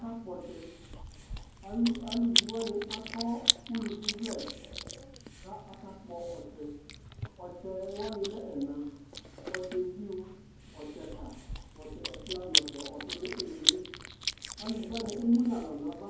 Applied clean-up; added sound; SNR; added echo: none; Chewing, mastication; 1 dB; reverberation time 0.9 s.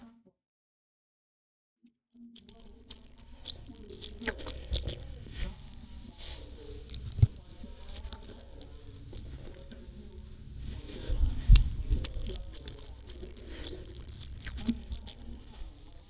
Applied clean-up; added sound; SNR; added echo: neural mask model DeepFilterNet 3.